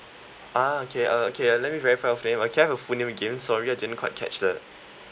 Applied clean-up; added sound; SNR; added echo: none; none; none; none.